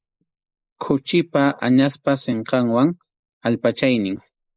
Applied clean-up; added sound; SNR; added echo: neural mask model Resemble Enhance denoiser.